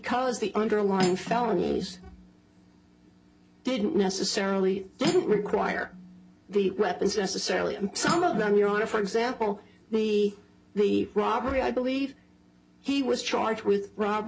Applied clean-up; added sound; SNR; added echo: none; Cutlery, silverware; 12 dB; reverberation time 0.3 s.